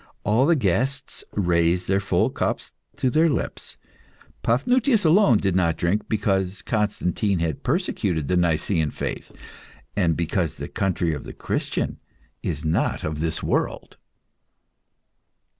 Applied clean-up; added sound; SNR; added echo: none; none; none; none.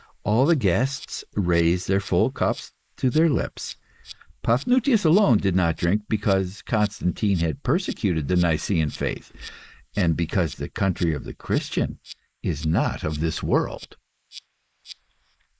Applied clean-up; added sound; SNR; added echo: neural mask model Resemble Enhance denoiser.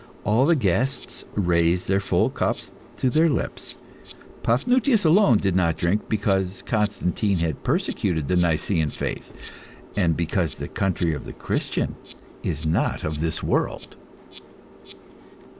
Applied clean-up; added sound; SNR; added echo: none; Insect; 20 dB; none.